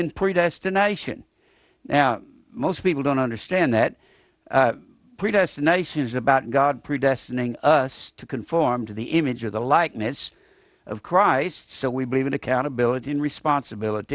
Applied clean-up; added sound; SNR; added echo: none; none; none; none.